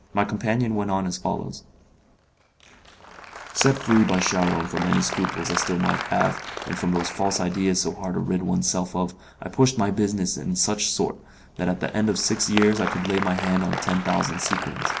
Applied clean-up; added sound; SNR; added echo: none; Applause; 9 dB; none.